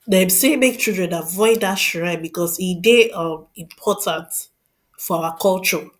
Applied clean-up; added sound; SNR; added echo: none; none; none; none.